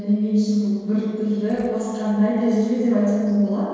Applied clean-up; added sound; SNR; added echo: neural separator model SepFormer DNS4.